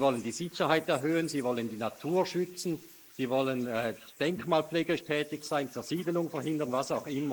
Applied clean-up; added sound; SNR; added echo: neural mask model Resemble Enhance denoiser.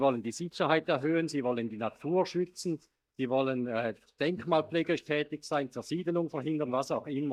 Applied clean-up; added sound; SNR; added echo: neural mask model DeepFilterNet 3.